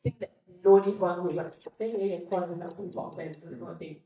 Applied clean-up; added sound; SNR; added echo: neural mask model DeepFilterNet 3.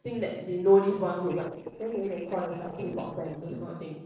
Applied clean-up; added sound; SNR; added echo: neural separator model SepFormer DNS4.